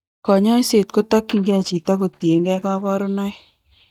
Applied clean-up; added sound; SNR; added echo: neural mask model DeepFilterNet 3.